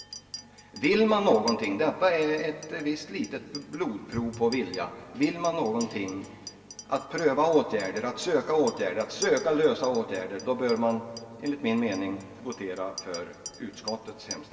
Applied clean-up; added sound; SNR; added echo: none; Chink, clink; 17 dB; reverberation time 1.8 s.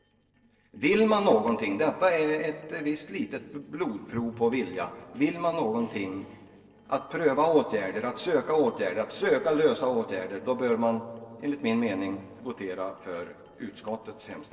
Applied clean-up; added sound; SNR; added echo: neural separator model SepFormer DNS4.